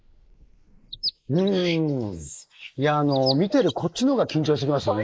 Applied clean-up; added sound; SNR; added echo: neural mask model Resemble Enhance denoiser.